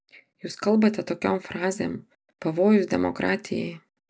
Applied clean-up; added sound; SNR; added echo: none; none; none; none.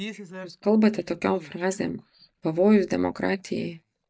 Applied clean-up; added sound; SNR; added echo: neural mask model DeepFilterNet 3.